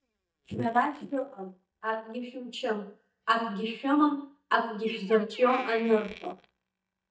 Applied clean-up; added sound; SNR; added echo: neural mask model DeepFilterNet 3.